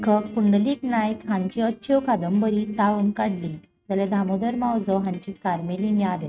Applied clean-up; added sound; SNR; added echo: neural mask model RNNoise.